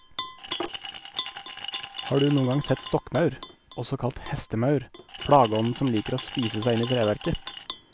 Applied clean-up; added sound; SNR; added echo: none; Glass + Tap / Glass; 9 dB; none.